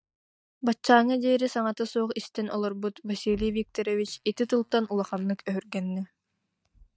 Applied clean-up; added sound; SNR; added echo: neural mask model DeepFilterNet 3.